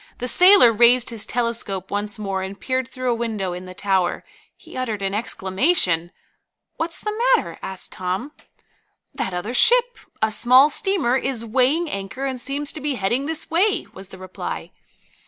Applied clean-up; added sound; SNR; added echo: none; none; none; none.